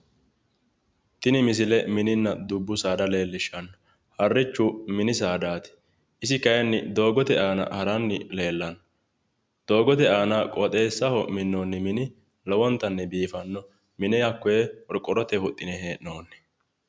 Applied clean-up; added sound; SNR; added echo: none; none; none; none.